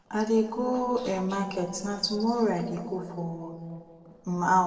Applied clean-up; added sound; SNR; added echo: neural separator model SepFormer DNS4.